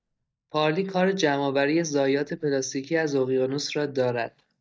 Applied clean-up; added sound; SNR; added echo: neural mask model DeepFilterNet 3.